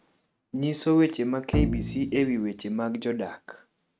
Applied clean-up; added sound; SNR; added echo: neural mask model RNNoise.